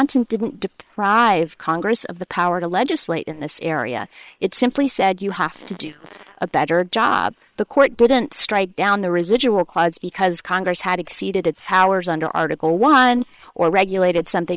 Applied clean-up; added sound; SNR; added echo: neural separator model SepFormer WHAM!.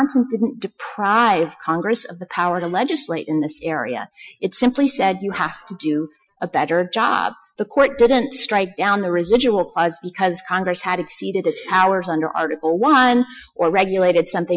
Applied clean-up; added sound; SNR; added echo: classical method Wiener filter.